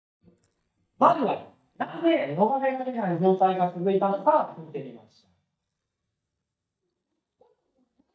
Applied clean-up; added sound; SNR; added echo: neural mask model DeepFilterNet 3.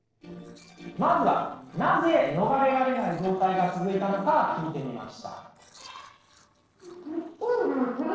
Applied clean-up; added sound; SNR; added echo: neural separator model SepFormer DNS4.